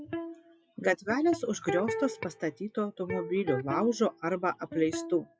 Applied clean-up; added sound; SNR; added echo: classical method log-MMSE.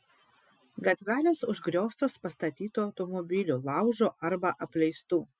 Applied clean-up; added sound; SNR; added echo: none; none; none; none.